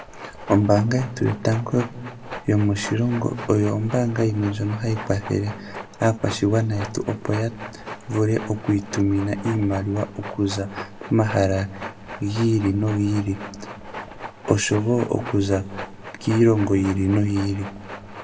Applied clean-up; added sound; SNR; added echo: none; Train; 14 dB; reverberation time 0.7 s.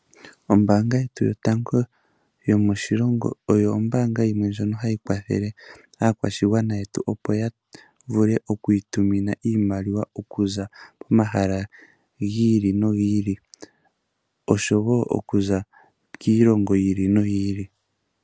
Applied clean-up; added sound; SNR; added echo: none; none; none; none.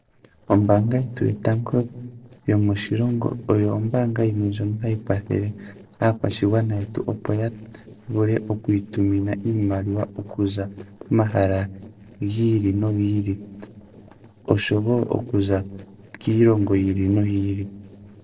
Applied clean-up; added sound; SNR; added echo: neural separator model SepFormer DNS4.